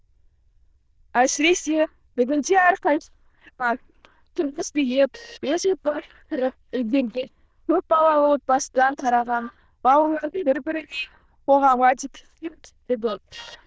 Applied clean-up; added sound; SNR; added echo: neural diffusion model UNIVERSE++.